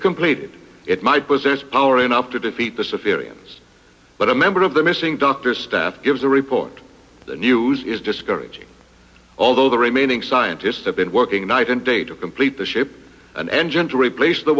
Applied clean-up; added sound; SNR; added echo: none; none; none; none.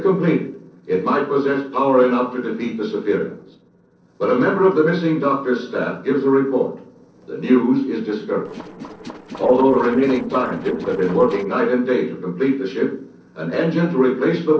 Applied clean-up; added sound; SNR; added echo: neural separator model SepFormer DNS4.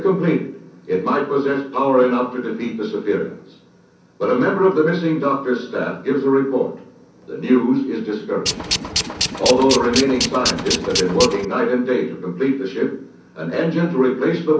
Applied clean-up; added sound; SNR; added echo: none; Tools; 3 dB; reverberation time 0.6 s.